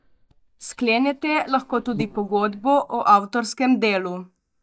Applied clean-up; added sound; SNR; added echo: neural mask model DeepFilterNet 3.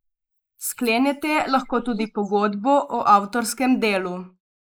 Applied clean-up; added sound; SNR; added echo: neural mask model Resemble Enhance denoiser.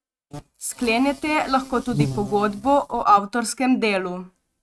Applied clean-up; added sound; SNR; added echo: neural mask model RNNoise.